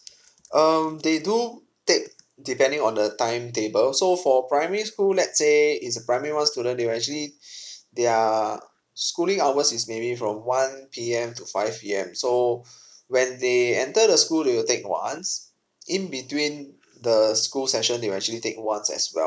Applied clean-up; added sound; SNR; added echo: none; none; none; none.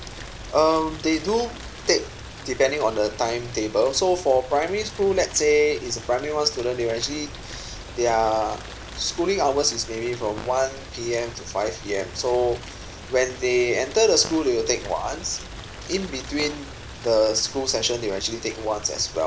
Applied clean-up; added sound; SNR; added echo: none; Rain + Fart; 14 dB; none.